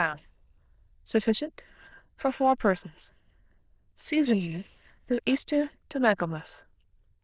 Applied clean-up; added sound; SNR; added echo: neural diffusion model UNIVERSE++.